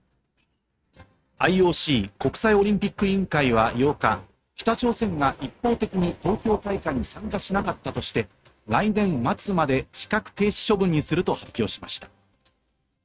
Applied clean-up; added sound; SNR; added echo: neural mask model RNNoise.